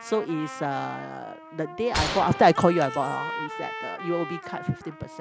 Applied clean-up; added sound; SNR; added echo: none; Gunshot, gunfire + Trumpet; 8 dB; none.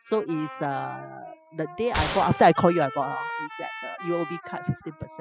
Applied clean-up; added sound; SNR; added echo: classical method spectral subtraction.